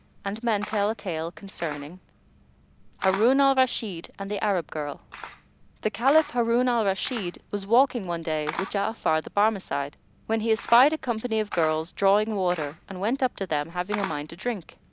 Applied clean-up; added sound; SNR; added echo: none; Camera; 15 dB; none.